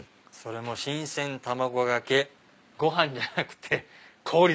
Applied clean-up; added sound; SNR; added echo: none; none; none; none.